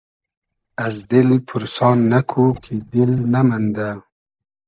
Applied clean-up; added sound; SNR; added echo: neural mask model DeepFilterNet 3.